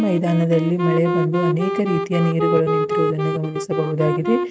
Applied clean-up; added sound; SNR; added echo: neural mask model RNNoise.